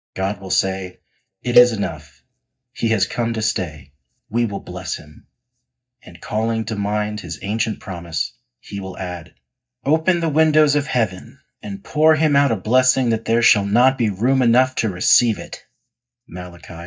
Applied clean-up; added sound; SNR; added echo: neural mask model DeepFilterNet 3.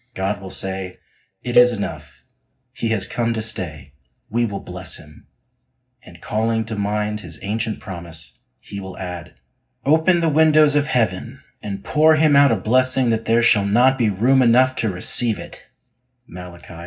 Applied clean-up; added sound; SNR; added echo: none; Cowbell; 2 dB; reverberation time 0.4 s.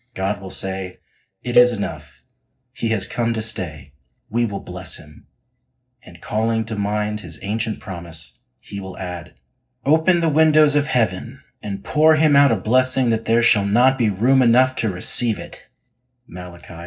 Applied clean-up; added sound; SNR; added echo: neural separator model SepFormer DNS4.